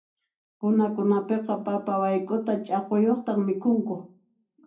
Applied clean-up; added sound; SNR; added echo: none; none; none; reverberation time 0.3 s.